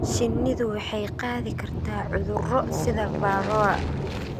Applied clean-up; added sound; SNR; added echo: none; Aircraft + Thunder; 1 dB; none.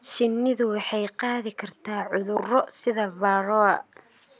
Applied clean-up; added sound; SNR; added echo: none; none; none; none.